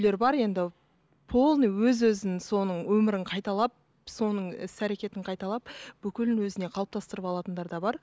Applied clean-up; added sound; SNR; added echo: none; none; none; none.